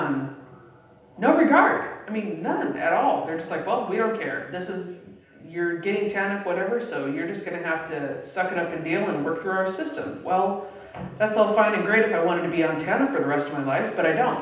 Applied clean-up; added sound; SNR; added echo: none; none; none; reverberation time 0.9 s.